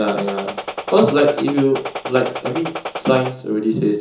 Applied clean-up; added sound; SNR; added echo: none; Gunshot, gunfire; 9 dB; reverberation time 0.6 s.